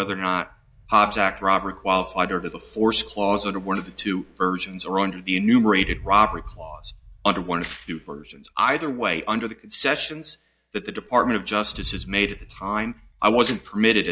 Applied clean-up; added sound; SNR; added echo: neural mask model DeepFilterNet 3.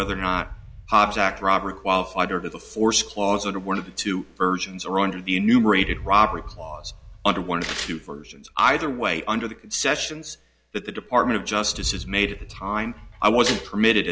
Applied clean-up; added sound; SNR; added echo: none; Boom; 18 dB; none.